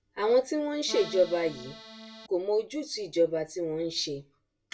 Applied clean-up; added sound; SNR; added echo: none; Accordion; 13 dB; reverberation time 0.2 s.